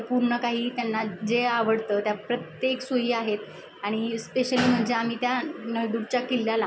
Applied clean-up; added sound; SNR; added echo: none; none; none; none.